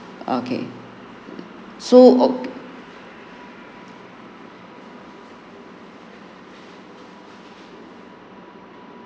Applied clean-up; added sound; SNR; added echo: none; none; none; none.